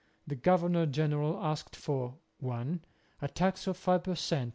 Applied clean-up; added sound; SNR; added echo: none; none; none; none.